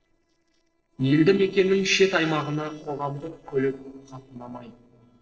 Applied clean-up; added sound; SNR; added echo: neural separator model SepFormer DNS4.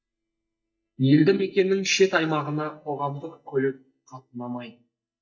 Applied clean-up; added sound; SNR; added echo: neural mask model DeepFilterNet 3.